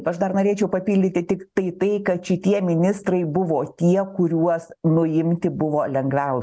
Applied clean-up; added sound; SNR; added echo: none; none; none; none.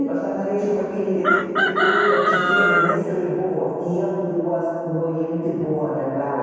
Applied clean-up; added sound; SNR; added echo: none; Chicken, rooster; -2 dB; reverberation time 2.2 s.